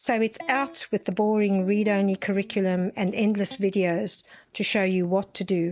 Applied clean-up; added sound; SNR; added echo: neural mask model DeepFilterNet 3.